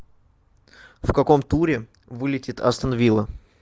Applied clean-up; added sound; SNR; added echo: none; none; none; none.